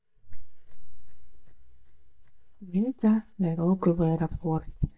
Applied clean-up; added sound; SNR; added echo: neural mask model DeepFilterNet 3.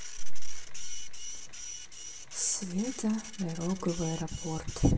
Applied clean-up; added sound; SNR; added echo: none; Printer; 17 dB; reverberation time 0.7 s.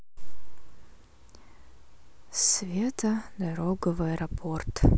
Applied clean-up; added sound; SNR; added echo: none; none; none; none.